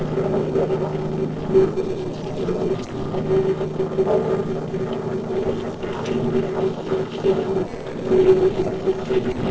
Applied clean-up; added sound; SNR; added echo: neural separator model SepFormer DNS4.